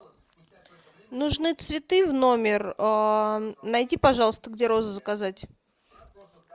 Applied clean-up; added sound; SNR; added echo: none; none; none; none.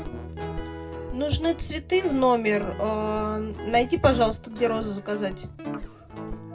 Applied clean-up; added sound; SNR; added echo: none; Guitar; 9 dB; reverberation time 0.2 s.